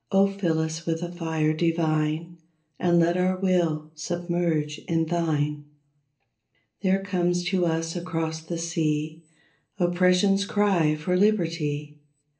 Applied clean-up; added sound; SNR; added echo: none; none; none; reverberation time 0.3 s.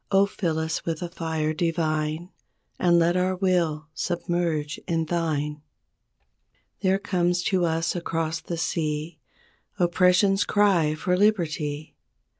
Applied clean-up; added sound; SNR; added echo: none; none; none; none.